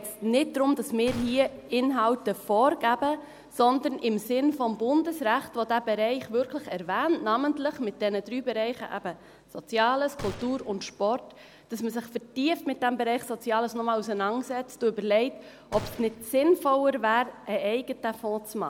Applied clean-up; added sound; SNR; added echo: none; Gunshot, gunfire; 17 dB; none.